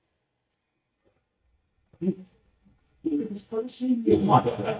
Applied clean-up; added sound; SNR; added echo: neural mask model DeepFilterNet 3.